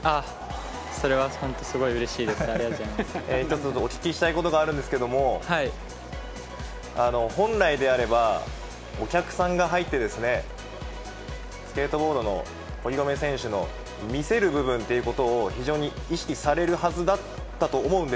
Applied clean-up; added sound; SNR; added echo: none; none; none; none.